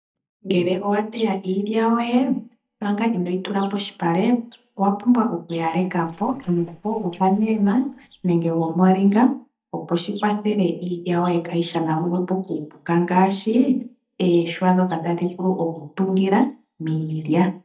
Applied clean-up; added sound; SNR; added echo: neural mask model DeepFilterNet 3.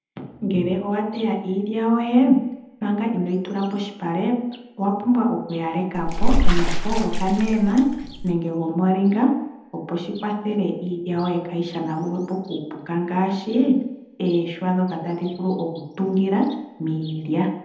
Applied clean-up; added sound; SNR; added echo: none; Bathtub (filling or washing) / Water / Splash, splatter; -4 dB; reverberation time 0.8 s.